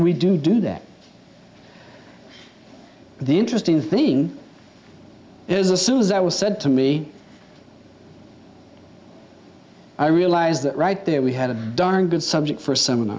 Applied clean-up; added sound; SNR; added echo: none; none; none; none.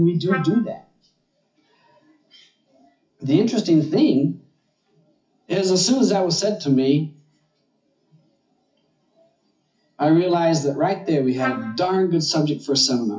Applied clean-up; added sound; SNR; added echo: classical method WPE with log-MMSE.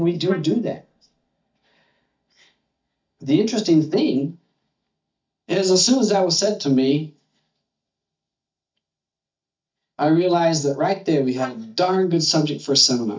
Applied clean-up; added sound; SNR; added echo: neural mask model DeepFilterNet 3.